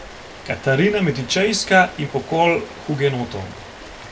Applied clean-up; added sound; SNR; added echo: none; Rain; 17 dB; reverberation time 0.1 s.